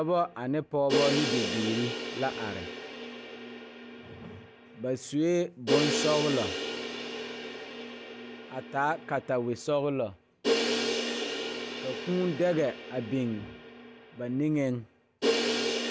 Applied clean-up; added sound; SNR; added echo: none; Crash cymbal; 2 dB; none.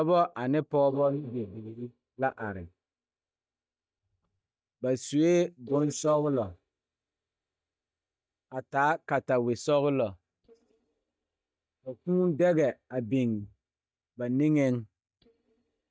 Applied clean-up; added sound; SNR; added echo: neural mask model DeepFilterNet 3.